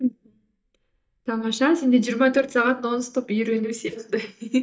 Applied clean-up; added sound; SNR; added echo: neural mask model DeepFilterNet 3.